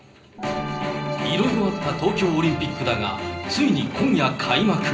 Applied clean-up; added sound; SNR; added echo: none; Gong; 16 dB; reverberation time 0.5 s.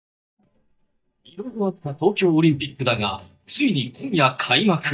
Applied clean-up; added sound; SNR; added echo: neural mask model DeepFilterNet 3.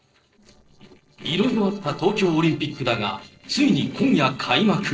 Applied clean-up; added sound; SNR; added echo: neural separator model SepFormer DNS4.